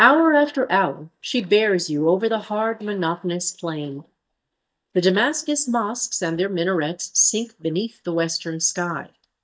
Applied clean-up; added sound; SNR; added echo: neural mask model DeepFilterNet 3.